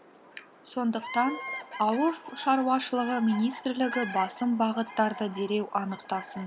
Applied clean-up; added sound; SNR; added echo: none; Bird vocalization, bird call, bird song; 13 dB; none.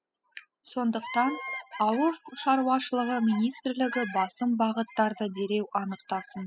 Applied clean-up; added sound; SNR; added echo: classical method spectral subtraction.